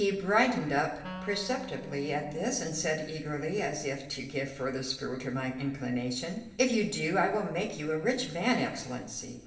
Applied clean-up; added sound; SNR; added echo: none; Wind instrument, woodwind instrument; 14 dB; reverberation time 0.9 s.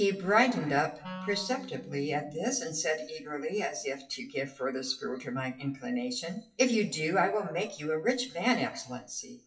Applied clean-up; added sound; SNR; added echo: classical method WPE with log-MMSE.